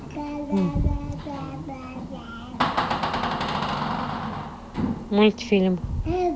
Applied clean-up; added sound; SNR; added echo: none; Door; 3 dB; none.